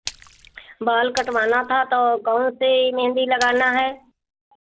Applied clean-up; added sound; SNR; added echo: none; Splash, splatter; 18 dB; none.